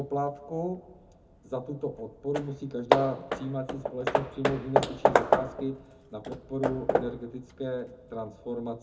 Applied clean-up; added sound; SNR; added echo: none; Hammer / Wood; -3 dB; reverberation time 0.3 s.